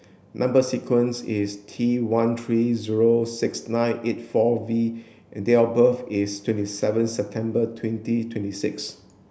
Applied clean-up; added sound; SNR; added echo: none; none; none; none.